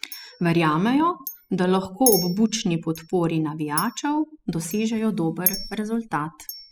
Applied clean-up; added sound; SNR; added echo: classical method spectral subtraction.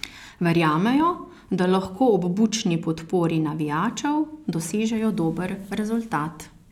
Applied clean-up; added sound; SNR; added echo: none; none; none; none.